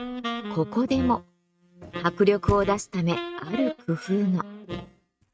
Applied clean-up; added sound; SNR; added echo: neural mask model RNNoise.